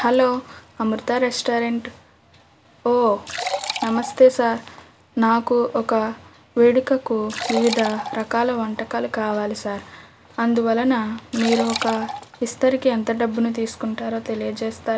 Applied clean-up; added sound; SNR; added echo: none; Liquid; 13 dB; none.